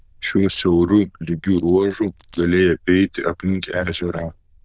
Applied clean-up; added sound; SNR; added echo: neural diffusion model UNIVERSE++.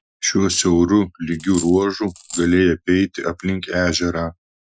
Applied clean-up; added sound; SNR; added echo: classical method Wiener filter.